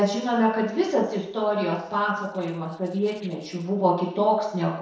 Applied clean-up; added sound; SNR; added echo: neural separator model SepFormer DNS4.